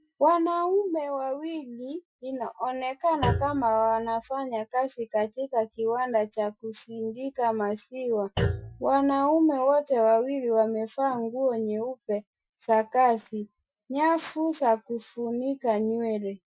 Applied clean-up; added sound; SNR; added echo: classical method Wiener filter.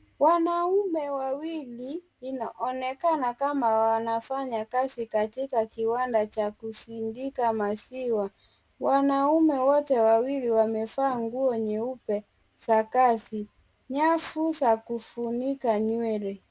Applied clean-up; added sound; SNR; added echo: none; none; none; none.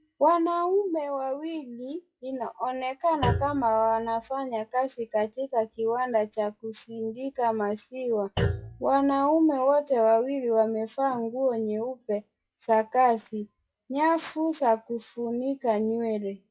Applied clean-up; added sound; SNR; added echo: classical method log-MMSE.